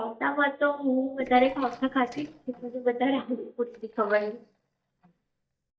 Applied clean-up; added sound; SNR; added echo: neural mask model DeepFilterNet 3.